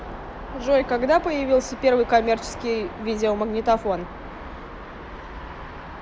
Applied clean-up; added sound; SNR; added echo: none; none; none; none.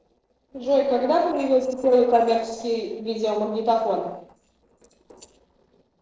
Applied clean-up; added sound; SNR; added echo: neural separator model SepFormer DNS4.